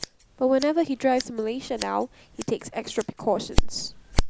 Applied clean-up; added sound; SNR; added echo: none; Scissors; 2 dB; none.